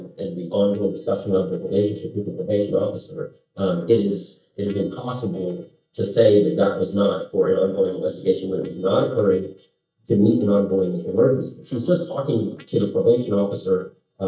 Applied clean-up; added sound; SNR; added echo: neural mask model DeepFilterNet 3.